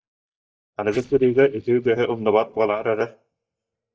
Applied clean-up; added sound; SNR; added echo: neural mask model DeepFilterNet 3.